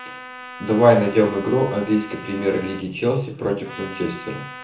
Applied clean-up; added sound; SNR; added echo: none; Trumpet; 16 dB; reverberation time 0.5 s.